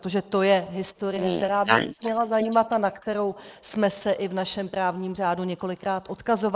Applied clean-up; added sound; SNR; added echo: neural mask model Resemble Enhance denoiser.